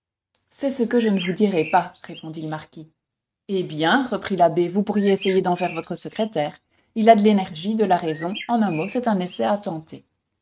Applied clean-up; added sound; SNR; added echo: neural mask model RNNoise.